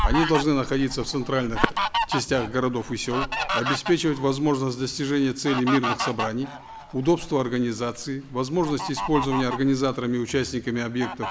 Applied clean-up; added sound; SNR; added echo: none; Fowl; 5 dB; none.